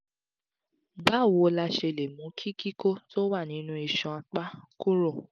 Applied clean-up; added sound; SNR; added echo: none; none; none; none.